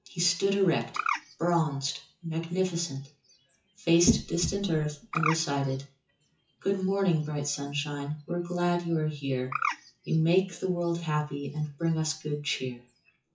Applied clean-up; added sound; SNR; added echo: classical method WPE with log-MMSE.